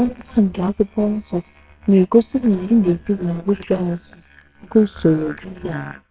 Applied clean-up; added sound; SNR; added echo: neural separator model SepFormer WHAMR!.